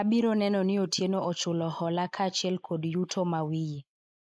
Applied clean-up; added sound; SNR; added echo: neural mask model Resemble Enhance denoiser.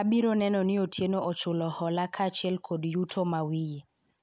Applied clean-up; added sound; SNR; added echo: none; none; none; none.